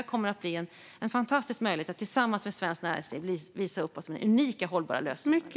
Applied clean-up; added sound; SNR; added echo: none; none; none; none.